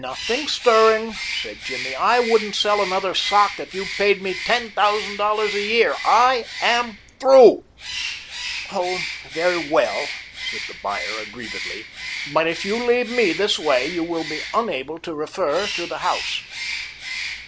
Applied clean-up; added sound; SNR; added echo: none; Bird; 10 dB; none.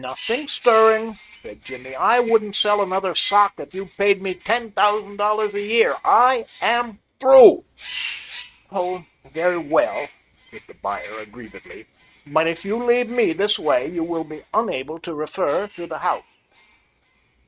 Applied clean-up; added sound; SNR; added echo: neural mask model RNNoise.